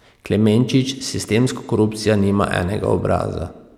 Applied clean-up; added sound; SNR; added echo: none; none; none; none.